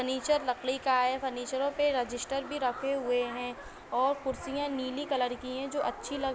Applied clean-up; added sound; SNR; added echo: none; none; none; none.